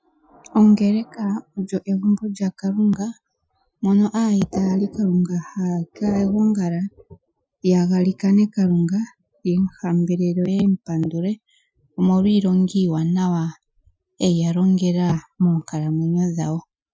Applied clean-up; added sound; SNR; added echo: classical method Wiener filter.